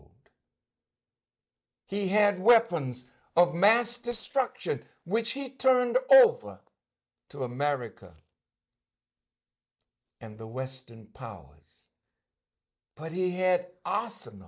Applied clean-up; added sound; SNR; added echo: neural mask model DeepFilterNet 3.